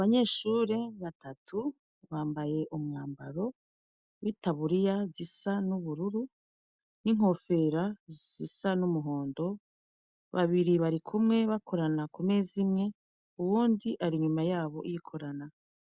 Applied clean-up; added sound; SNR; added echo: none; none; none; none.